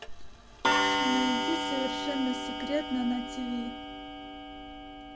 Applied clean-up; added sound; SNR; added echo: none; Clock; -2 dB; none.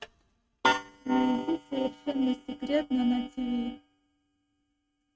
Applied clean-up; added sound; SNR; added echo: neural mask model RNNoise.